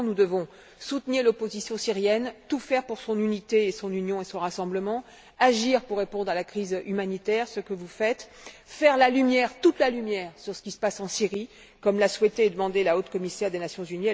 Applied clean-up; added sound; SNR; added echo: none; none; none; none.